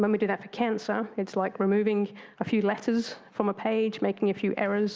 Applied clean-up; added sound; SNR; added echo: none; none; none; none.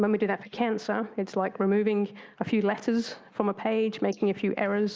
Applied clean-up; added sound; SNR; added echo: neural mask model Resemble Enhance denoiser.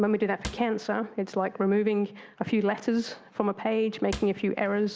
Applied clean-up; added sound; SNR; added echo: none; Cupboard open or close / Drawer open or close; 14 dB; none.